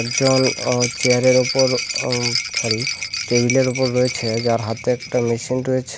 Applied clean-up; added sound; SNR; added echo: none; Rattle; 6 dB; none.